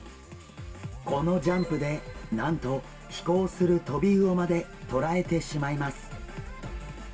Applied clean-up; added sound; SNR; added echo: none; none; none; reverberation time 0.2 s.